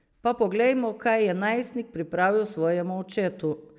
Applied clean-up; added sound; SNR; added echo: none; none; none; none.